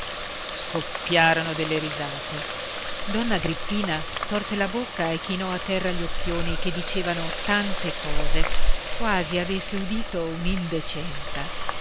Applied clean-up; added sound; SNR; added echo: none; Water tap, faucet; -3 dB; none.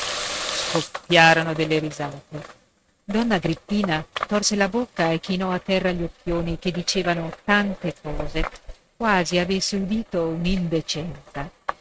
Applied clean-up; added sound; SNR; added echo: neural mask model RNNoise.